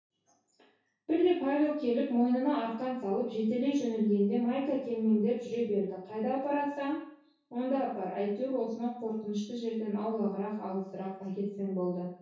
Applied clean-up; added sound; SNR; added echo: none; none; none; reverberation time 0.6 s.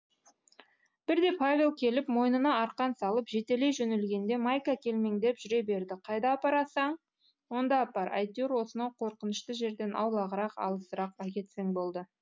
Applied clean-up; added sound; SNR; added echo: none; none; none; none.